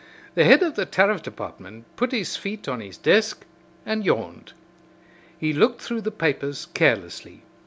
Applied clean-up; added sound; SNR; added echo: none; none; none; none.